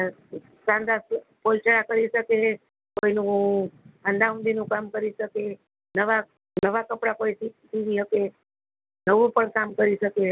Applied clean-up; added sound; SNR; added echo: none; none; none; none.